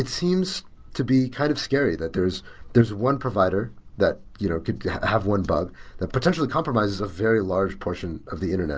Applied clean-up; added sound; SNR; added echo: none; none; none; none.